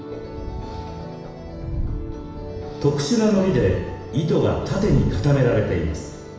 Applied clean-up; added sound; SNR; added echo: none; Wind; 10 dB; reverberation time 1.0 s.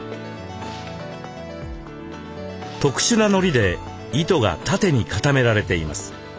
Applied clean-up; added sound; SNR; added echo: none; none; none; none.